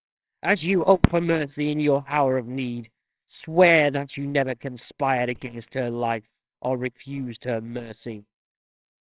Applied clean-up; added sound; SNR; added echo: neural separator model SepFormer WHAMR!.